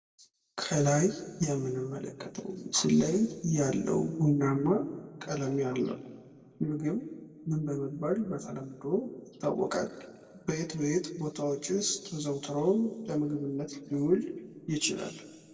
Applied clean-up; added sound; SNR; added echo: none; none; none; reverberation time 1.5 s.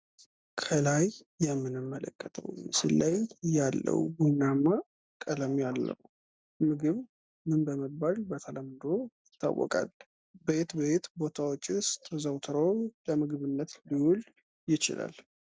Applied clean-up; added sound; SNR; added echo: none; none; none; none.